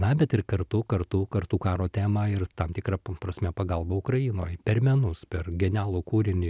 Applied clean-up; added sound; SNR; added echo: none; none; none; none.